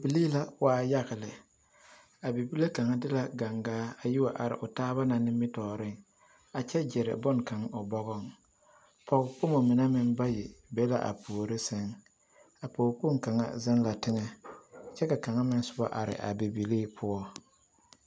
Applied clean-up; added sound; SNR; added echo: none; none; none; none.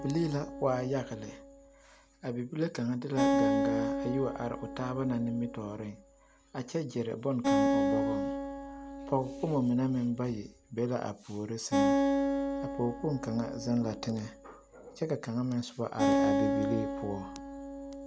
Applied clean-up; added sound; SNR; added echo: none; Acoustic guitar; -1 dB; none.